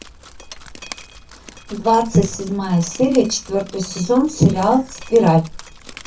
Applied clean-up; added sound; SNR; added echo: none; Drip; 18 dB; reverberation time 0.3 s.